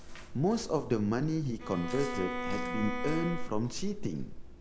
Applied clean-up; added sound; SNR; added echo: none; Chewing, mastication + Bowed string instrument; 4 dB; none.